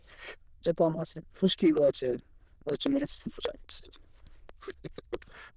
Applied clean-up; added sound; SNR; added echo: neural diffusion model UNIVERSE++.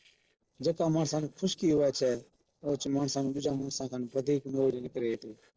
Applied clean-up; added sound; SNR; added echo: neural separator model SepFormer DNS4.